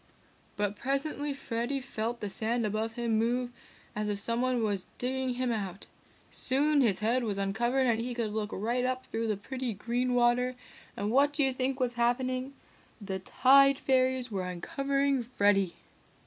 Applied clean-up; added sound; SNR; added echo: none; none; none; none.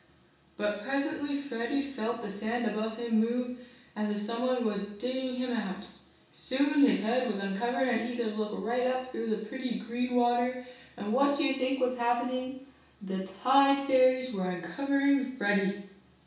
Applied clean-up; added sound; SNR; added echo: none; none; none; reverberation time 0.6 s.